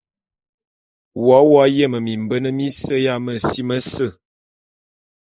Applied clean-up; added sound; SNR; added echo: neural mask model Resemble Enhance denoiser.